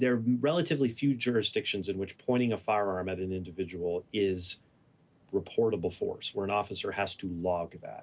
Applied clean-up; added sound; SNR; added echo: none; none; none; none.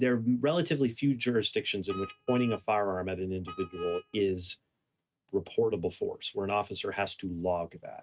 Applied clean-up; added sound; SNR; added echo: neural mask model RNNoise.